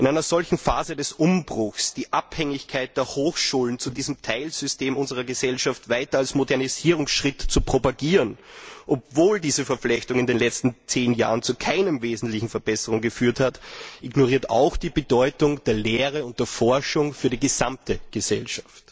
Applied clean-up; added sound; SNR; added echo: none; none; none; none.